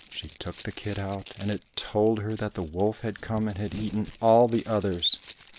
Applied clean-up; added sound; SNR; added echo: none; Crumpling, crinkling; 17 dB; none.